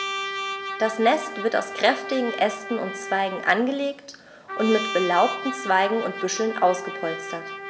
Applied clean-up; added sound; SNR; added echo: none; Trumpet; 8 dB; none.